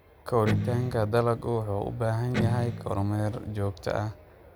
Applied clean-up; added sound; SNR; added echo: none; Electric guitar; 4 dB; none.